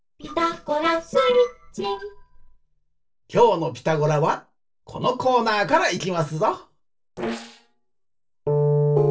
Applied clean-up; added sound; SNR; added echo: neural separator model SepFormer DNS4.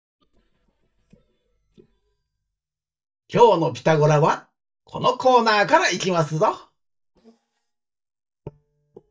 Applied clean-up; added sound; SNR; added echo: neural mask model DeepFilterNet 3.